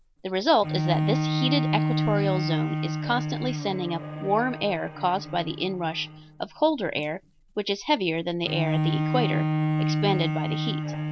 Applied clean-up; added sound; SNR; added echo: none; Bowed string instrument; 1 dB; none.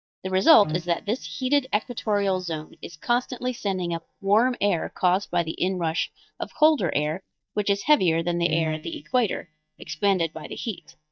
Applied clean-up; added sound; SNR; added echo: neural mask model DeepFilterNet 3.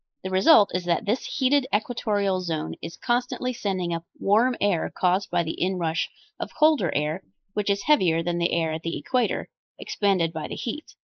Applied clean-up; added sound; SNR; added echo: neural mask model Resemble Enhance denoiser.